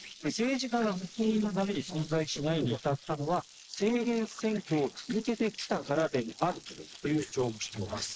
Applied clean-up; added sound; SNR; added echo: neural mask model Resemble Enhance denoiser.